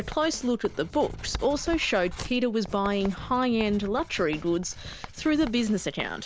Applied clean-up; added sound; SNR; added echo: none; Writing; 14 dB; none.